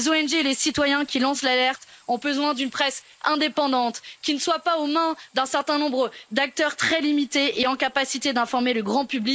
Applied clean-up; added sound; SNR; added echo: neural mask model Resemble Enhance denoiser.